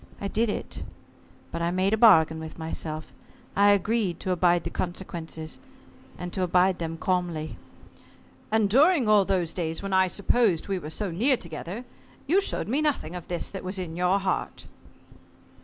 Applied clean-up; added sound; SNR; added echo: none; none; none; none.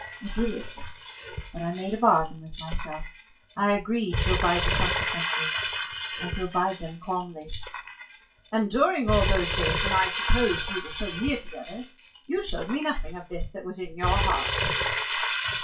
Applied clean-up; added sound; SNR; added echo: classical method WPE with log-MMSE.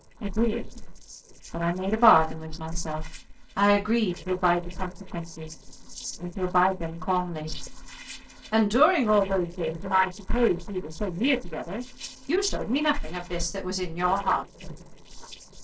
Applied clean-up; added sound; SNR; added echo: neural separator model SepFormer DNS4.